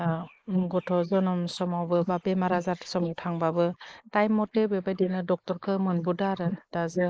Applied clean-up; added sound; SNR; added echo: neural mask model Resemble Enhance denoiser.